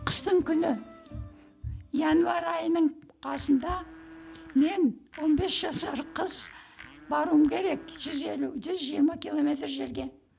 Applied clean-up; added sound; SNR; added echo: none; Domestic sounds, home sounds; 19 dB; none.